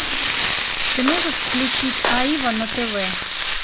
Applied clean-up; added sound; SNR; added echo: none; Frying (food); -1 dB; none.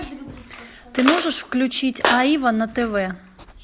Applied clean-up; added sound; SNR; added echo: none; none; none; none.